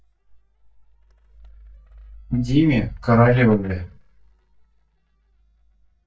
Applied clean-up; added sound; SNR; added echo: neural mask model DeepFilterNet 3.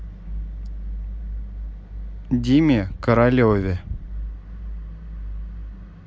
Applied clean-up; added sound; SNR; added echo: none; none; none; none.